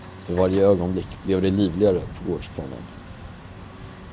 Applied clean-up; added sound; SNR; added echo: none; Truck; 14 dB; none.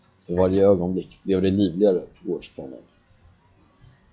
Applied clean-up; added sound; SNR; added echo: classical method log-MMSE.